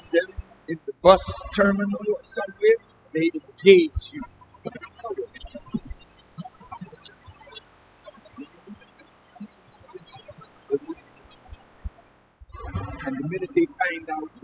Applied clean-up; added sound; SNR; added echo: classical method spectral subtraction.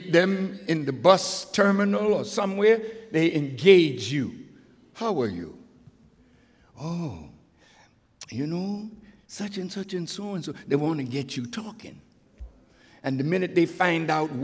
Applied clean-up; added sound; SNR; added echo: none; none; none; none.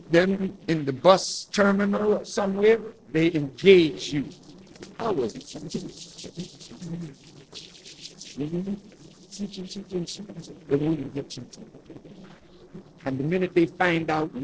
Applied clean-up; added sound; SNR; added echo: neural separator model SepFormer DNS4.